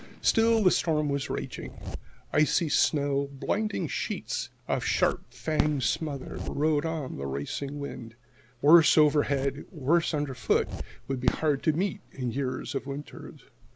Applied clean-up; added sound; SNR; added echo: none; Fireworks + Zipper (clothing); 11 dB; none.